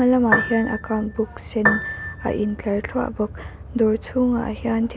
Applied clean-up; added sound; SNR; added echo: none; Piano; 3 dB; none.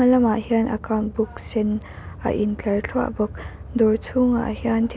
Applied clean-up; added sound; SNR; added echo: none; none; none; none.